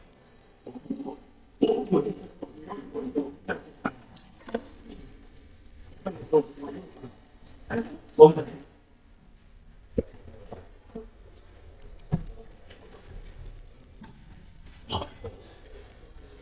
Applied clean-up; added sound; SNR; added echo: neural mask model DeepFilterNet 3.